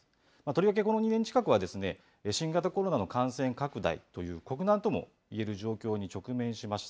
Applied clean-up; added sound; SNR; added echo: none; none; none; none.